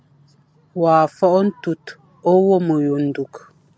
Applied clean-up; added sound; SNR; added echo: none; none; none; none.